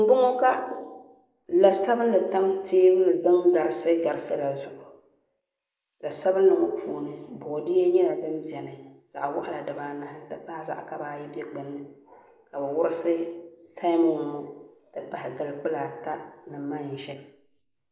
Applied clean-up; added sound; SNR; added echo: neural mask model Resemble Enhance denoiser.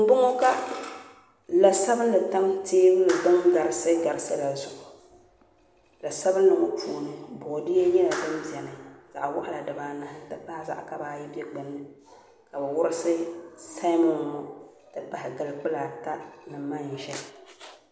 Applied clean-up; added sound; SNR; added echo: none; Clapping; 18 dB; none.